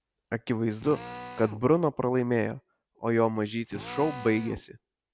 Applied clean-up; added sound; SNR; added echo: none; Drill; 17 dB; none.